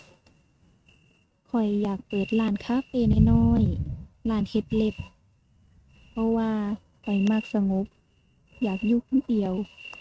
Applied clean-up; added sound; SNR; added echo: neural mask model RNNoise.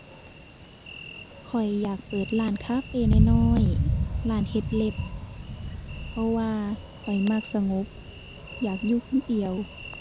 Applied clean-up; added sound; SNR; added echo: none; Thunder; 2 dB; none.